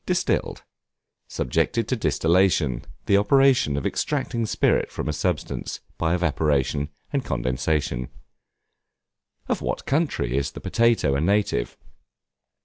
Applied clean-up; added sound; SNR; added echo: none; none; none; none.